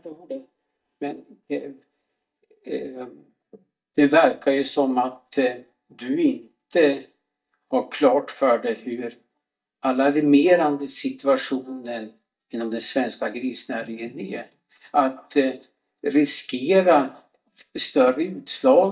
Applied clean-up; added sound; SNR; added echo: neural mask model DeepFilterNet 3.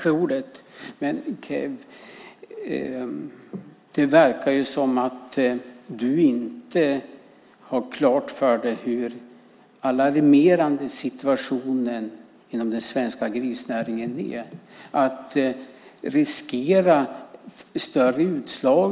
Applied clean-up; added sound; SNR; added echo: none; none; none; none.